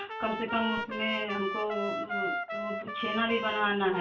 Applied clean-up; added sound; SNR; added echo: none; Trumpet; 3 dB; reverberation time 0.2 s.